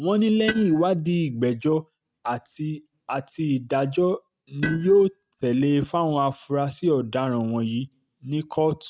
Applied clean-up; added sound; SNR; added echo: neural mask model RNNoise.